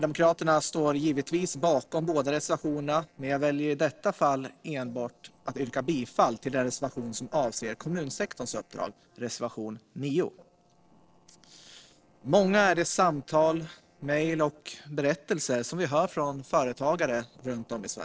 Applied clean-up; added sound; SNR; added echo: neural separator model SepFormer DNS4.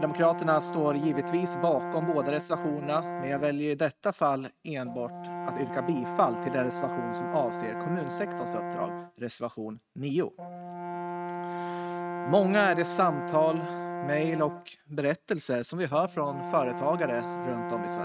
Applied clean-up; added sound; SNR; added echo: neural mask model RNNoise.